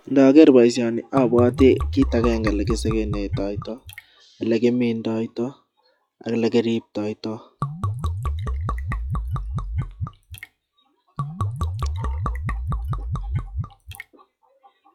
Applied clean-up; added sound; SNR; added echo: classical method log-MMSE.